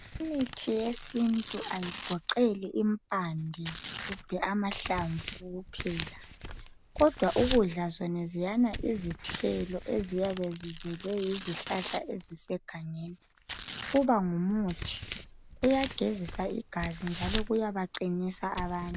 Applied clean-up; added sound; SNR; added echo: none; Tearing; 10 dB; none.